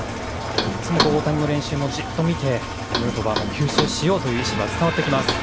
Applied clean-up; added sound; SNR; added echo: none; Engine + Knock; 4 dB; none.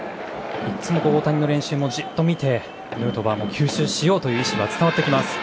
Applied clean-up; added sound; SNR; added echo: none; none; none; none.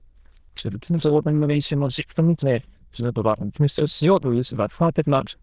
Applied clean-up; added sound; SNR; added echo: neural diffusion model UNIVERSE++.